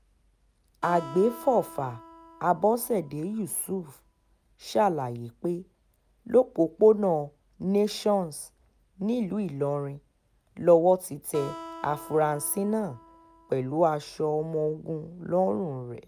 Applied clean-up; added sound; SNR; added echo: none; Acoustic guitar; 18 dB; none.